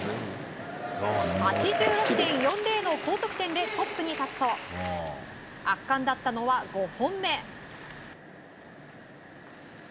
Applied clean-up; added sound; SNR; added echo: none; none; none; none.